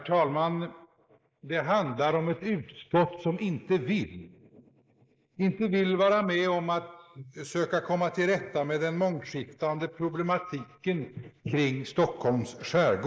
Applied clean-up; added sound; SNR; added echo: neural mask model Resemble Enhance denoiser.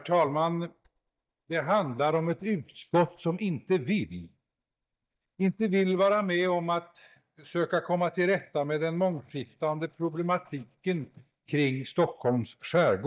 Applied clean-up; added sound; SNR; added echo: neural mask model DeepFilterNet 3.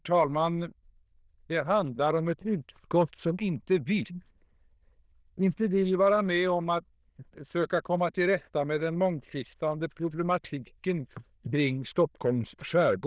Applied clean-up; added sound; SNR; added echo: neural diffusion model UNIVERSE++.